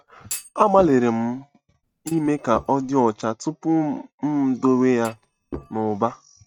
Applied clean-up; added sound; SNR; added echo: neural mask model RNNoise.